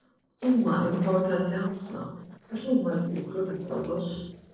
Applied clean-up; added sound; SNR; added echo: neural separator model SepFormer DNS4.